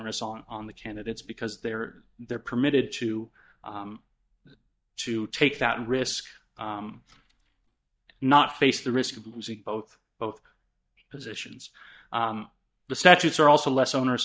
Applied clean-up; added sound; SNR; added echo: neural mask model DeepFilterNet 3.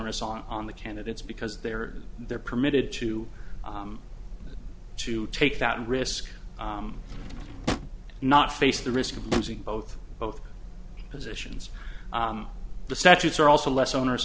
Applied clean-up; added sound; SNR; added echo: none; Drawer open or close; 8 dB; none.